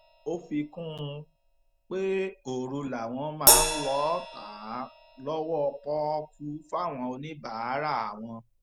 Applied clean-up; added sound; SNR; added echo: none; Crash cymbal; 0 dB; none.